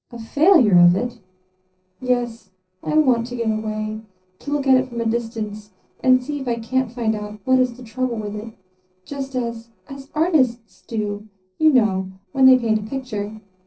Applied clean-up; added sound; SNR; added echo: neural separator model SepFormer DNS4.